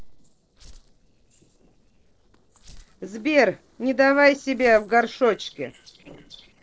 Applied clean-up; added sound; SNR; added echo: neural separator model SepFormer DNS4.